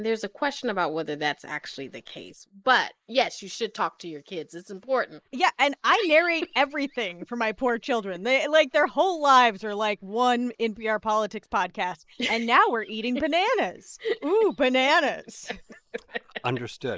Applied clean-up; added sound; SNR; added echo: neural mask model Resemble Enhance denoiser.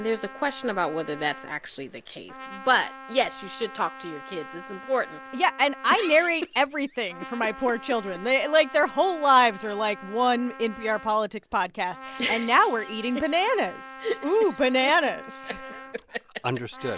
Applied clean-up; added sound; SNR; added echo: none; Trumpet; 17 dB; none.